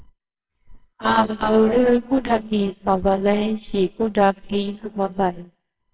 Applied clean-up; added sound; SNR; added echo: neural separator model SepFormer WHAMR!.